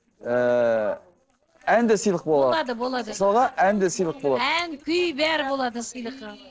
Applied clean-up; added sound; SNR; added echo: neural separator model SepFormer DNS4.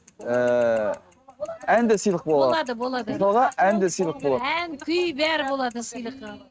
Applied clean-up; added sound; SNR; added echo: neural mask model RNNoise.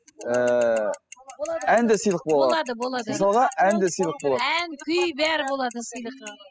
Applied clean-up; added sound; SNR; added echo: classical method spectral subtraction.